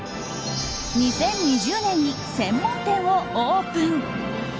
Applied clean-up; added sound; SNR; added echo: none; Boom; 19 dB; none.